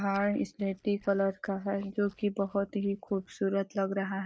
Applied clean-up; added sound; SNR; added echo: neural mask model DeepFilterNet 3.